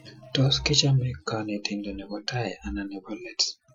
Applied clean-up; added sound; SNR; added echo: classical method Wiener filter.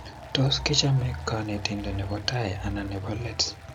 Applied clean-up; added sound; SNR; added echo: none; Applause; 20 dB; none.